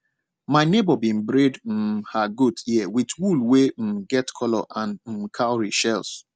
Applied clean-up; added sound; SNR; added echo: none; none; none; none.